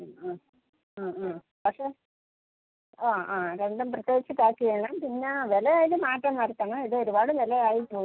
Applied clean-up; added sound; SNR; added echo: none; none; none; none.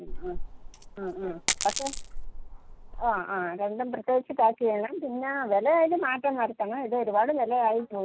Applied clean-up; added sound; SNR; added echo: none; Coin (dropping); 6 dB; none.